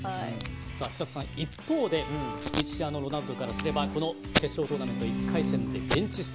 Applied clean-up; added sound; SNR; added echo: none; Bowed string instrument + Packing tape, duct tape; 1 dB; none.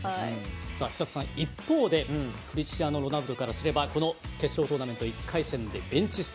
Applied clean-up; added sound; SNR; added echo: none; none; none; none.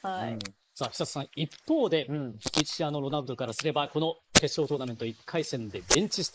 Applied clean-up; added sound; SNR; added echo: neural mask model Resemble Enhance denoiser.